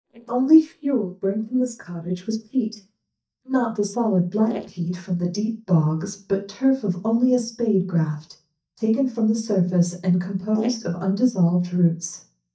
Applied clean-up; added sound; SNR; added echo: neural mask model DeepFilterNet 3.